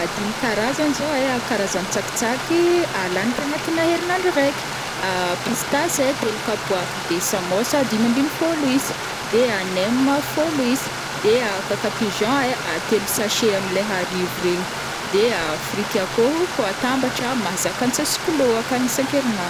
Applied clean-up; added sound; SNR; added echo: none; Stream; 6 dB; none.